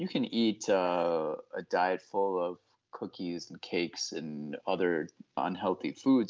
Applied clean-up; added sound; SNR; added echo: none; Bark; 14 dB; none.